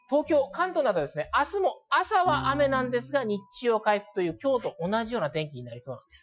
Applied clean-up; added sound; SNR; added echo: classical method Wiener filter.